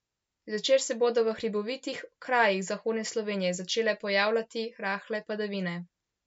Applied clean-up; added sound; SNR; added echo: none; none; none; none.